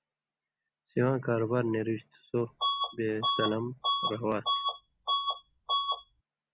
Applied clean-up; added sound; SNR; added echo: none; Bus / Alarm; -1 dB; none.